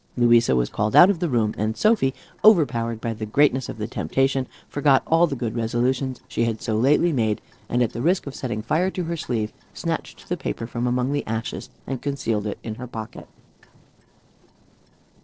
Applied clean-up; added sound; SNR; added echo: neural separator model SepFormer DNS4.